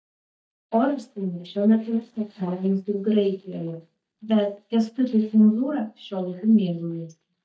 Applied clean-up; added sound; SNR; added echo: neural mask model DeepFilterNet 3.